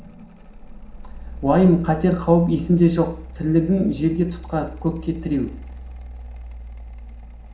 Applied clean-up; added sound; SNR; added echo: none; Mechanical fan; 14 dB; reverberation time 0.5 s.